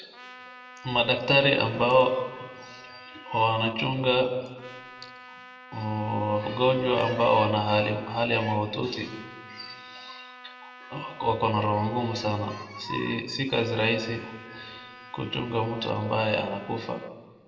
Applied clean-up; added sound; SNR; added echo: none; Trumpet; 20 dB; reverberation time 1.5 s.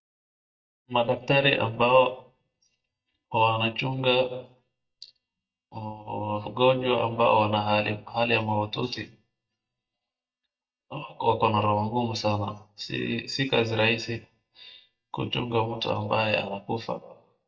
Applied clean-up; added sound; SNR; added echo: neural mask model DeepFilterNet 3.